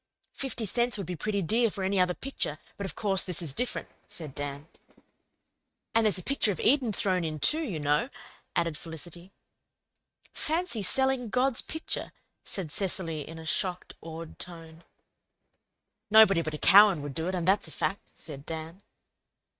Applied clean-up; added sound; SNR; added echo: neural mask model RNNoise.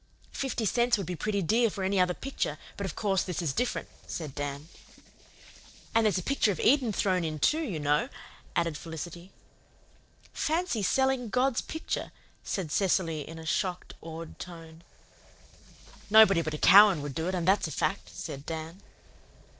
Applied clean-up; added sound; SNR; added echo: neural separator model SepFormer DNS4.